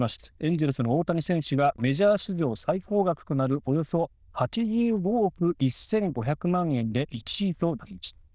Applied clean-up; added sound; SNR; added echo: neural diffusion model UNIVERSE++.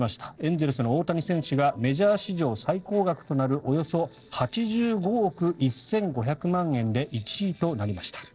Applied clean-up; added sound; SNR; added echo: neural separator model SepFormer DNS4.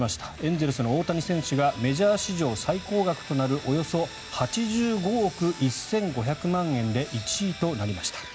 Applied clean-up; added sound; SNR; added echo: none; Sawing; 18 dB; none.